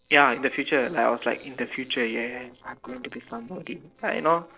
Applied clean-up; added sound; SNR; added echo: neural separator model SepFormer DNS4.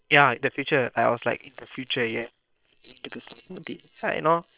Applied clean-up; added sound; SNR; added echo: neural separator model SepFormer WHAM!.